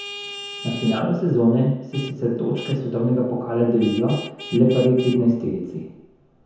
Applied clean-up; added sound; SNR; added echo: none; Vehicle horn, car horn, honking; 17 dB; reverberation time 0.9 s.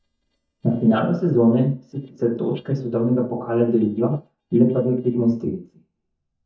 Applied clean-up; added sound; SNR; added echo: neural mask model DeepFilterNet 3.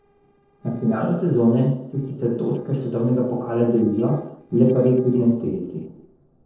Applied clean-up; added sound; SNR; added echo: neural separator model SepFormer DNS4.